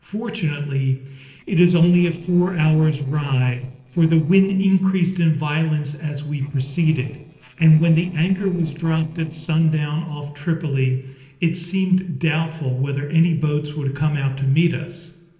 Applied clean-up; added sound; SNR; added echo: neural separator model SepFormer DNS4.